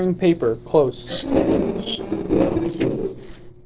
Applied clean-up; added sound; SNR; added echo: neural separator model SepFormer DNS4.